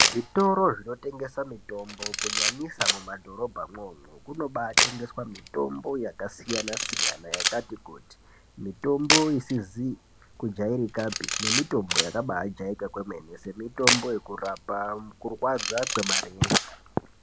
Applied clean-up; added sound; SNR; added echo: none; Camera; 1 dB; none.